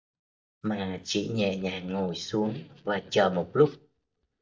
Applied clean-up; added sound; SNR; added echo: neural mask model DeepFilterNet 3.